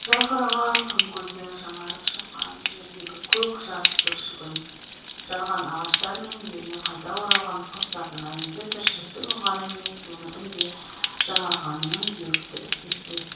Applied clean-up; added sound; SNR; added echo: none; Stream; -3 dB; reverberation time 0.7 s.